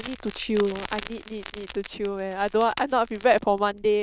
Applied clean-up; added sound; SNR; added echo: neural diffusion model UNIVERSE++.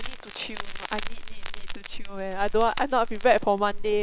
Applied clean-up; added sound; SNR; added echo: neural separator model SepFormer WHAM!.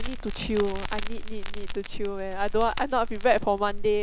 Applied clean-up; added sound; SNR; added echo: none; Crackle; 1 dB; none.